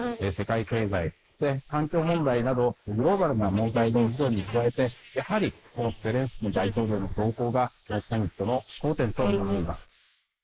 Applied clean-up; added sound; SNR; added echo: neural mask model Resemble Enhance denoiser.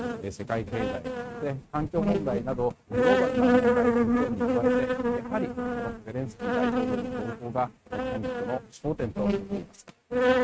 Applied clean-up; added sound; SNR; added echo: neural mask model RNNoise.